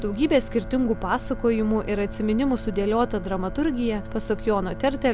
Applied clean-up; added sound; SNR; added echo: none; Bowed string instrument; 15 dB; none.